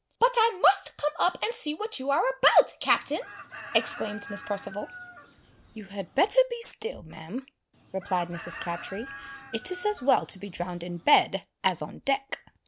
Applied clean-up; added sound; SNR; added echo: none; Chicken, rooster; 16 dB; none.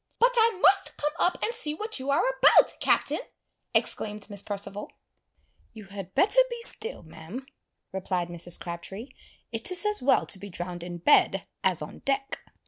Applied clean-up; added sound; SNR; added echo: none; none; none; none.